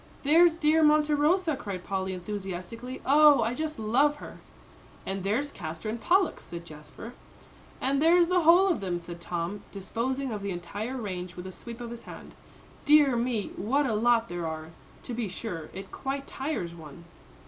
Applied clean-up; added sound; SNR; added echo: none; none; none; none.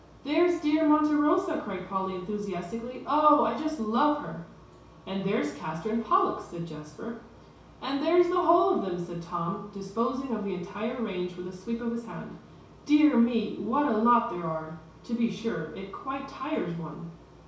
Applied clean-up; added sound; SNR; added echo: none; none; none; reverberation time 0.6 s.